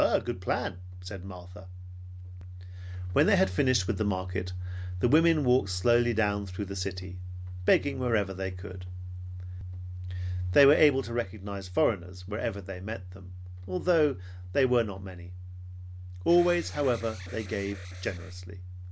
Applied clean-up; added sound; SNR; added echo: none; Alarm; 18 dB; none.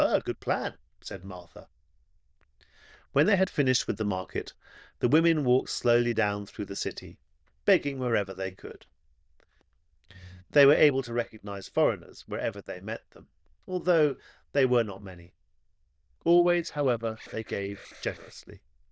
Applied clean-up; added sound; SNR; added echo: neural diffusion model UNIVERSE++.